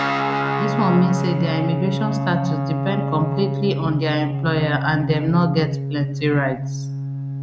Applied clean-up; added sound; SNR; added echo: none; Guitar; 1 dB; none.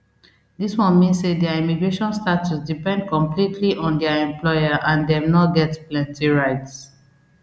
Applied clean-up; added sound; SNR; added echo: none; none; none; none.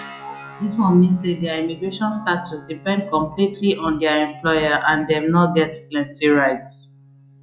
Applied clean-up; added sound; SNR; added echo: classical method log-MMSE.